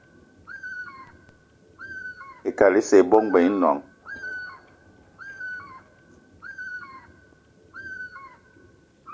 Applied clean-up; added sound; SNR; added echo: none; Bird; 15 dB; none.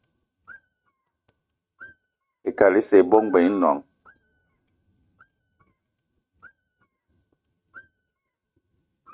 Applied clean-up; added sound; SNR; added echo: neural mask model RNNoise.